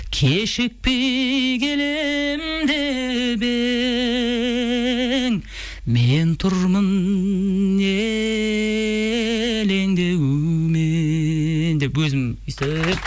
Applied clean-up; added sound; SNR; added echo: none; none; none; none.